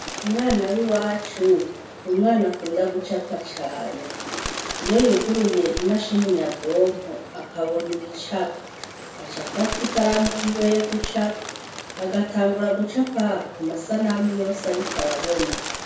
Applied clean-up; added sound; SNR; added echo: none; Bird; 10 dB; reverberation time 0.6 s.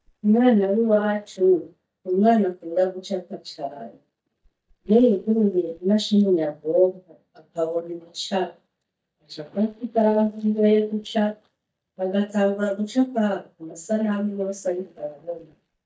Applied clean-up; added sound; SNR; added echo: neural mask model DeepFilterNet 3.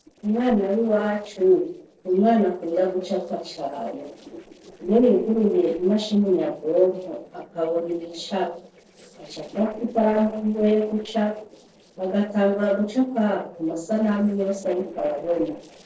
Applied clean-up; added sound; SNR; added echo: neural separator model SepFormer DNS4.